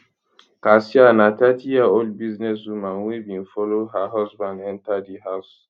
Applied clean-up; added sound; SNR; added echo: none; none; none; none.